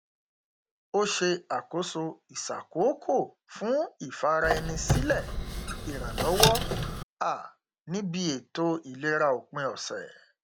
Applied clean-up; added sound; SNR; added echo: none; Squeak; -2 dB; none.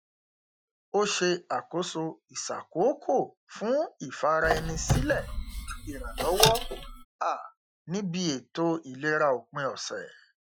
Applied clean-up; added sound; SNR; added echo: classical method Wiener filter.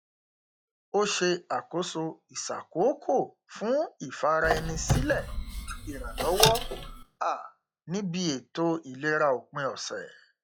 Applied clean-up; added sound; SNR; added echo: classical method log-MMSE.